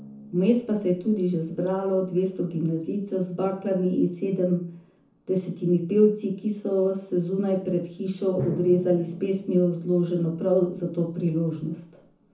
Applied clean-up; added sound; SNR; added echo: none; Drum; 19 dB; reverberation time 0.7 s.